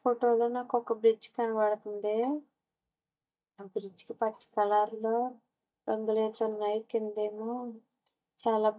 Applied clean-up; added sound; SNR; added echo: neural mask model DeepFilterNet 3.